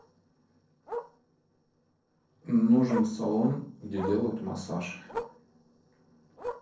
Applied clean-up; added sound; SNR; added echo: neural separator model SepFormer DNS4.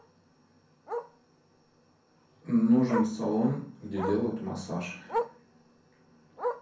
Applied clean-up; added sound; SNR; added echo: none; Bark; 8 dB; reverberation time 0.6 s.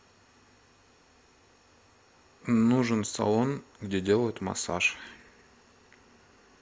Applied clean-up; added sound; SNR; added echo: none; none; none; none.